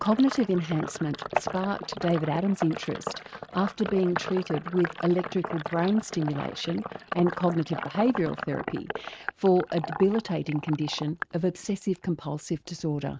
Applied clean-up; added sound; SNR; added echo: neural mask model RNNoise.